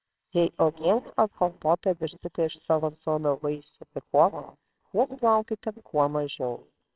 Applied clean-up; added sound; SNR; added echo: neural separator model SepFormer WHAMR!.